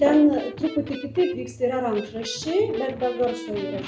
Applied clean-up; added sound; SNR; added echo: none; Electric guitar; 14 dB; none.